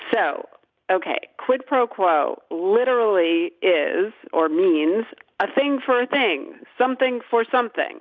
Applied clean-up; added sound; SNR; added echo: none; none; none; none.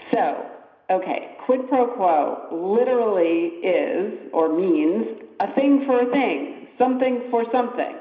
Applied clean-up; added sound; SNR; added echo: none; none; none; reverberation time 0.9 s.